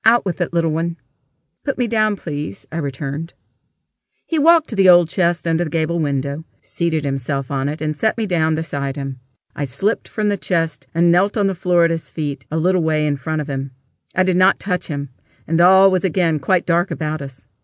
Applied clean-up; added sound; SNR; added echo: none; none; none; none.